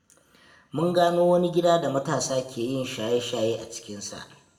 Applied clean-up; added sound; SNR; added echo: none; none; none; reverberation time 0.9 s.